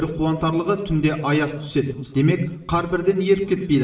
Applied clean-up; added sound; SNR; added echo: none; none; none; reverberation time 0.8 s.